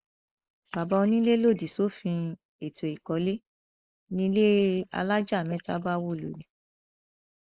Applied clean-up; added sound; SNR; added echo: neural mask model Resemble Enhance denoiser.